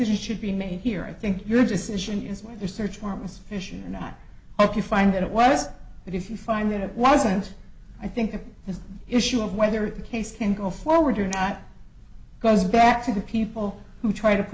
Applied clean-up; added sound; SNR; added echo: none; Gull, seagull; 19 dB; none.